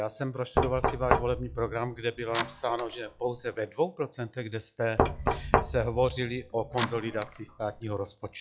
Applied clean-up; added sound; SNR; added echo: classical method log-MMSE.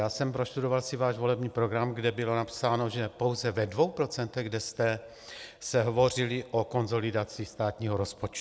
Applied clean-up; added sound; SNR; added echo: none; none; none; none.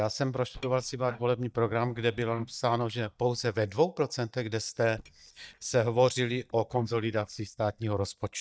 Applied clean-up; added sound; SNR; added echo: neural mask model DeepFilterNet 3.